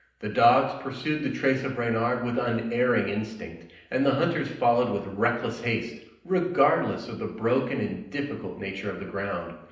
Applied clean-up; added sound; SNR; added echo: none; none; none; reverberation time 0.8 s.